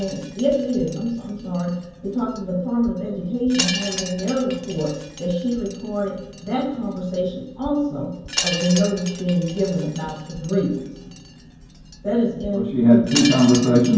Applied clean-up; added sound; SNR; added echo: none; Wind chime; 11 dB; reverberation time 0.9 s.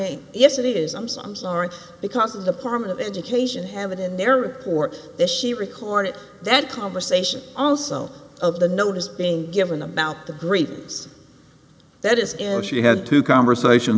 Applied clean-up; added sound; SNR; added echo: none; none; none; none.